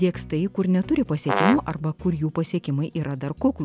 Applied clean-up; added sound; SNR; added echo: none; Brass instrument; 3 dB; none.